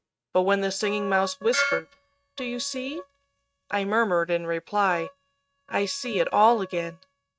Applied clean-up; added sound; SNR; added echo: neural mask model RNNoise.